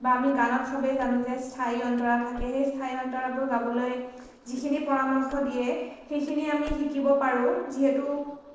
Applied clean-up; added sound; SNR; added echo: neural separator model SepFormer DNS4.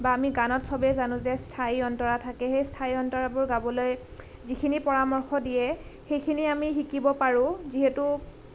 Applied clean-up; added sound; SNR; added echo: none; none; none; none.